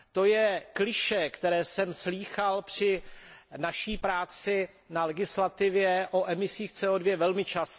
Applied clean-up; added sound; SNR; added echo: none; none; none; none.